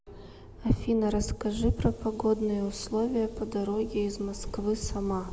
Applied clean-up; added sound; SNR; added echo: none; none; none; none.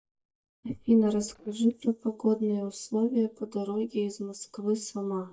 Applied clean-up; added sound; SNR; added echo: neural mask model DeepFilterNet 3.